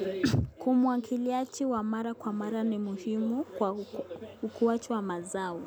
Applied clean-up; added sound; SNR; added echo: none; none; none; none.